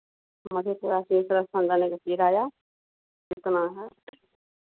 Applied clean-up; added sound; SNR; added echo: none; none; none; none.